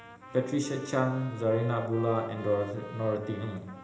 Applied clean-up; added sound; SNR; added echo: none; Trumpet; 18 dB; reverberation time 1.0 s.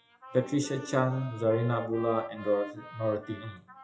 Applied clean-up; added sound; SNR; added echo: classical method WPE with log-MMSE.